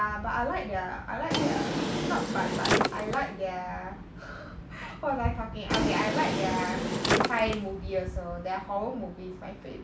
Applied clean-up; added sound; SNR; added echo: none; Drawer open or close; -2 dB; none.